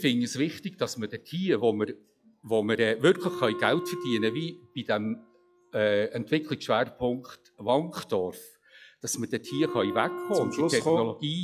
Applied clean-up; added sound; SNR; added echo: classical method log-MMSE.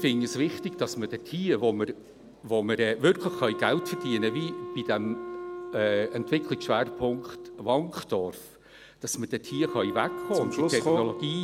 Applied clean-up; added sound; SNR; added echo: none; Wind instrument, woodwind instrument; 10 dB; none.